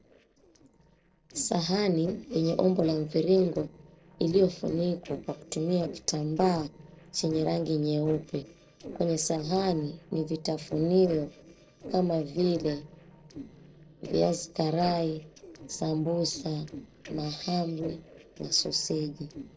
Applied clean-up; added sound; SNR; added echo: neural separator model SepFormer DNS4.